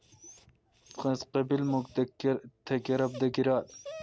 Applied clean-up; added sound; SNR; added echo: none; Dog; 20 dB; none.